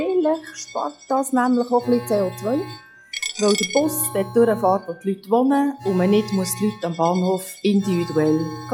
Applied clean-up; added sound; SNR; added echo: classical method log-MMSE.